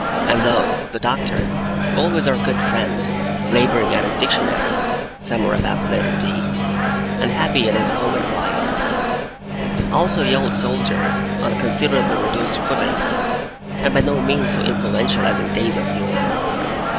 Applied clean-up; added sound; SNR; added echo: none; Microwave oven; -2 dB; none.